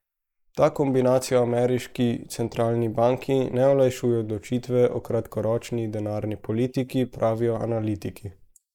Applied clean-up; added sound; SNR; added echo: neural mask model Resemble Enhance denoiser.